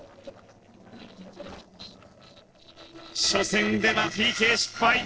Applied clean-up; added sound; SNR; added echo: neural separator model SepFormer DNS4.